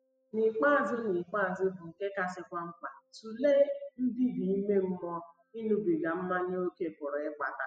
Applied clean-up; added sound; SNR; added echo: classical method spectral subtraction.